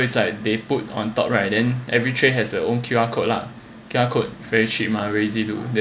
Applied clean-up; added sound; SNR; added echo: none; none; none; none.